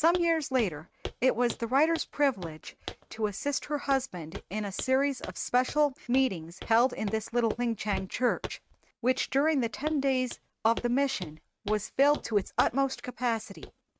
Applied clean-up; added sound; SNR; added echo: neural mask model RNNoise.